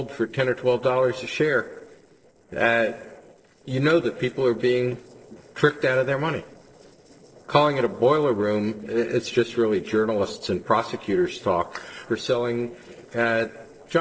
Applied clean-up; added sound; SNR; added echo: neural separator model SepFormer DNS4.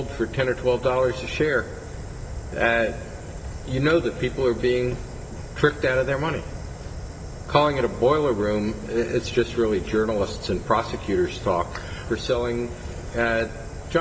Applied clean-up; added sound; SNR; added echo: none; Fire; 11 dB; reverberation time 0.2 s.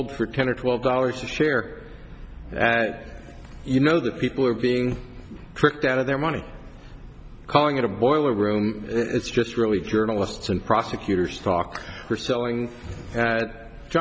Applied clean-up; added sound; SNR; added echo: none; none; none; none.